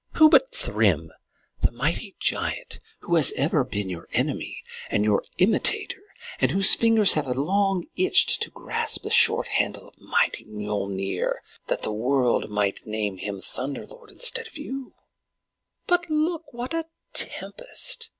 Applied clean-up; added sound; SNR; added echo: none; none; none; none.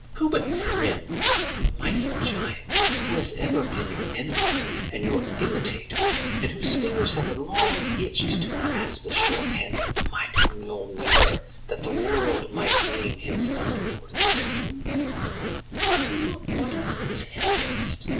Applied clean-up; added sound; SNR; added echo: none; Zipper (clothing); -4 dB; reverberation time 0.4 s.